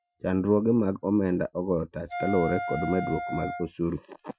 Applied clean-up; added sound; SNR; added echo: classical method Wiener filter.